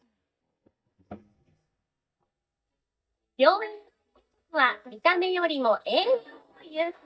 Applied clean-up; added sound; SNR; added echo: neural mask model DeepFilterNet 3.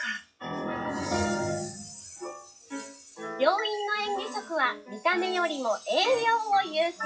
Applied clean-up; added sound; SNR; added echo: classical method WPE with log-MMSE.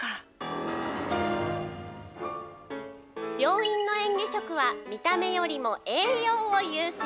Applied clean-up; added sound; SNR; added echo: none; none; none; none.